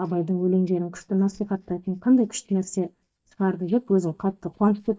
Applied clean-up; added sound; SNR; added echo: neural mask model DeepFilterNet 3.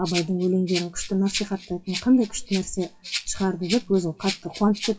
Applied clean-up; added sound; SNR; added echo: classical method WPE with log-MMSE.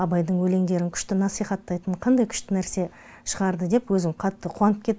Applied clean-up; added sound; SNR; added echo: none; none; none; none.